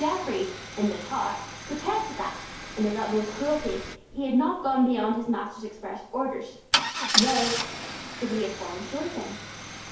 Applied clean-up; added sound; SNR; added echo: none; Idling / Engine starting / Car; 5 dB; reverberation time 2.4 s.